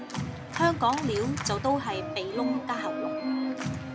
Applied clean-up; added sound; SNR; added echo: none; Organ; 2 dB; none.